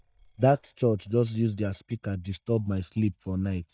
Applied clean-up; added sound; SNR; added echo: neural mask model DeepFilterNet 3.